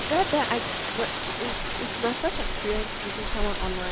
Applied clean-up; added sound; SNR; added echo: none; Rain; -1 dB; none.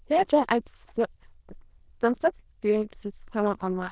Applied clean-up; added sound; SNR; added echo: neural diffusion model UNIVERSE++.